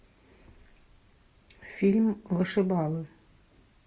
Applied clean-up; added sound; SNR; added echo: none; none; none; none.